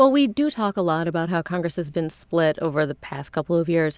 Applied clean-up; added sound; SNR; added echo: none; none; none; none.